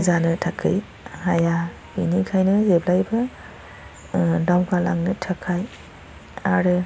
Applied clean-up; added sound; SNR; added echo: none; none; none; none.